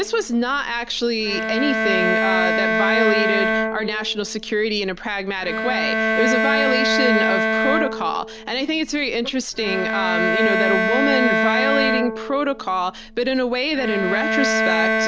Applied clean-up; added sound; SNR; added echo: none; Bowed string instrument; -1 dB; none.